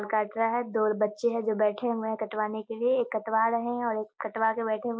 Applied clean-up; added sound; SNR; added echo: none; none; none; none.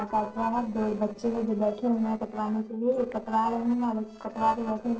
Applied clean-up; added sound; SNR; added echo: neural separator model SepFormer DNS4.